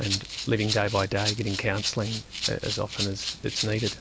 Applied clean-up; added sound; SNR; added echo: none; Rattle (instrument); 5 dB; none.